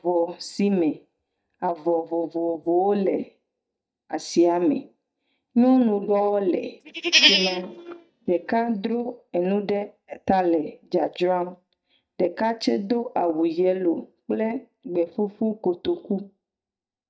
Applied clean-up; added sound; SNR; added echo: neural mask model DeepFilterNet 3.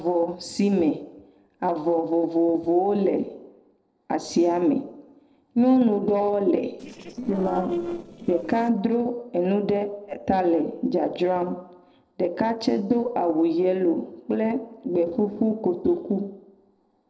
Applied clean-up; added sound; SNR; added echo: neural separator model SepFormer DNS4.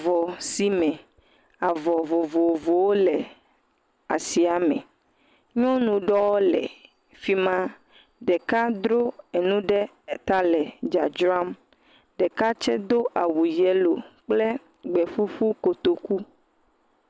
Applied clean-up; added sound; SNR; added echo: none; none; none; none.